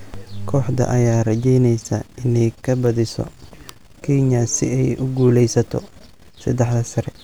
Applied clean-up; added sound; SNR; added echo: none; none; none; none.